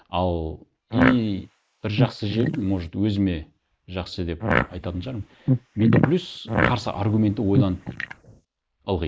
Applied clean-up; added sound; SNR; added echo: neural mask model Resemble Enhance denoiser.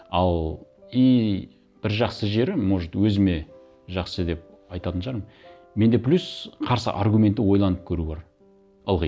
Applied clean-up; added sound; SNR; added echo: none; none; none; none.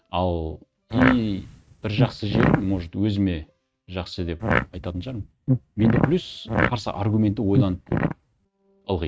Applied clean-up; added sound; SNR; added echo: neural mask model RNNoise.